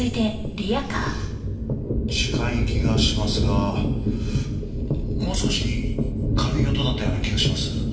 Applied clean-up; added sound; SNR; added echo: none; none; none; reverberation time 1.0 s.